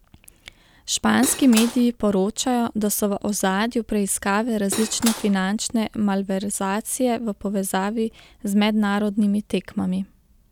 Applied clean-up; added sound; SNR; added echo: none; Cutlery, silverware / Dishes, pots, and pans; 8 dB; none.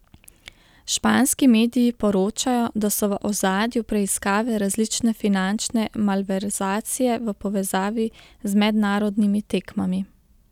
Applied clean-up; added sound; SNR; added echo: none; none; none; none.